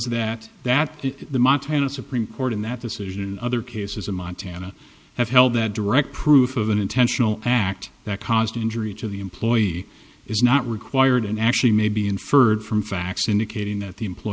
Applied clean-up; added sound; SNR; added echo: none; none; none; none.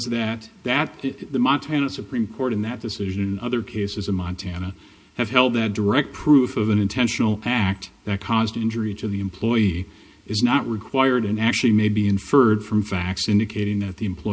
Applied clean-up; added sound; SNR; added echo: none; none; none; reverberation time 0.3 s.